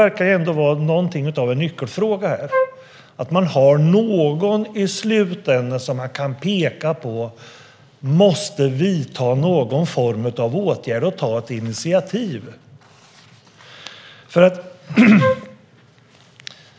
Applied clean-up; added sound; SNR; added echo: none; Wind instrument, woodwind instrument; 3 dB; none.